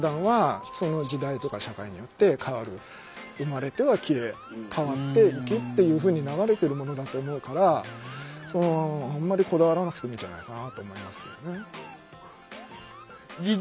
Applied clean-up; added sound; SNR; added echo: none; none; none; none.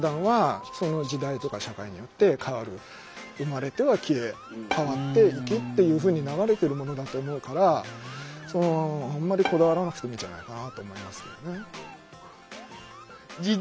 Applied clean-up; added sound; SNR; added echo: none; Bowed string instrument; 13 dB; none.